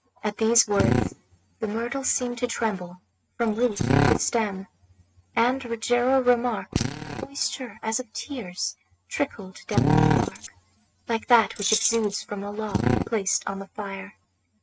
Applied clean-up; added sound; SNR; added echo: neural mask model RNNoise.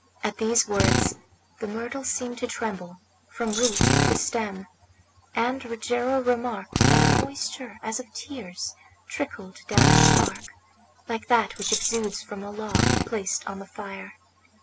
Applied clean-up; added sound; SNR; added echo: none; Keys jangling + Drill; -3 dB; none.